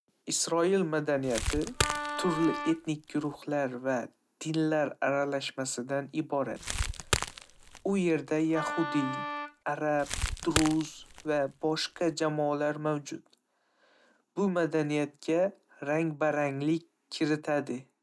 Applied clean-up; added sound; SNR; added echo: none; Crackle + Wind instrument, woodwind instrument; 5 dB; none.